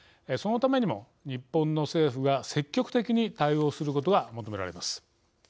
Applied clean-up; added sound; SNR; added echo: none; none; none; none.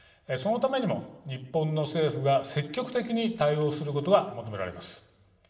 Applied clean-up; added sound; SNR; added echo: none; none; none; reverberation time 0.9 s.